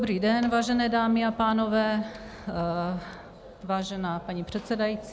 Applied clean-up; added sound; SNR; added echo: none; none; none; none.